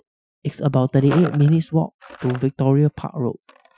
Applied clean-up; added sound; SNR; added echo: classical method Wiener filter.